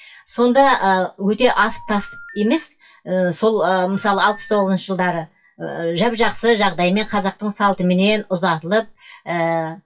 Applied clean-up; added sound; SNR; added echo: classical method WPE with log-MMSE.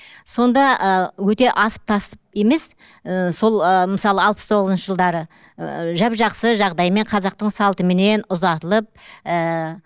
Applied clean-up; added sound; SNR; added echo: none; none; none; none.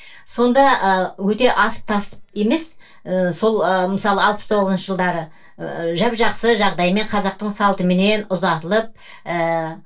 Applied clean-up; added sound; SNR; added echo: neural separator model SepFormer DNS4.